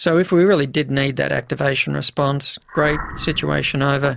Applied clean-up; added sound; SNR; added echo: none; Animal; 13 dB; none.